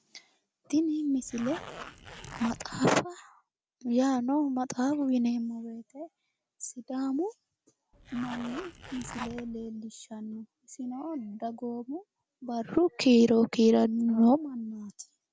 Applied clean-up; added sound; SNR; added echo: none; Zipper (clothing); 14 dB; none.